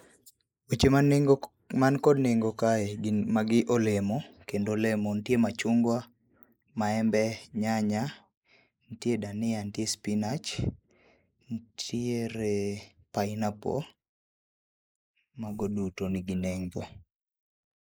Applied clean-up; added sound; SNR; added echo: neural mask model Resemble Enhance denoiser.